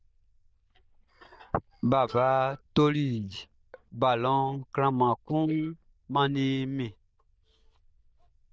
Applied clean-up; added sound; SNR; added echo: neural diffusion model UNIVERSE++.